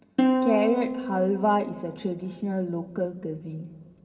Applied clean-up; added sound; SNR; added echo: none; Plucked string instrument; 2 dB; reverberation time 2.0 s.